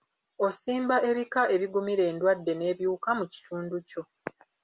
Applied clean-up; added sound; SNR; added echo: none; none; none; none.